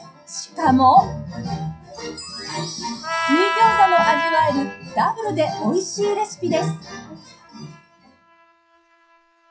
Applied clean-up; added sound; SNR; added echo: classical method WPE with log-MMSE.